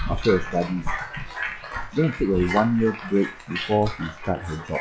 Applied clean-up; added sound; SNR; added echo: classical method log-MMSE.